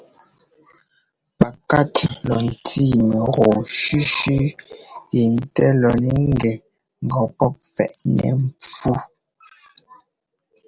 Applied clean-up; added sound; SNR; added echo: none; none; none; none.